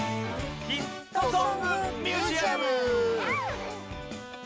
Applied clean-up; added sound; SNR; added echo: none; none; none; none.